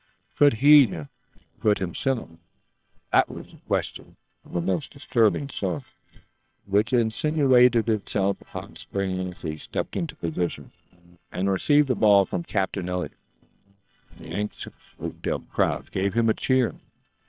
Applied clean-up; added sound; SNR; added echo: neural separator model SepFormer WHAM!.